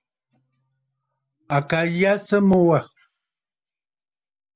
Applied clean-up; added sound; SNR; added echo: none; none; none; none.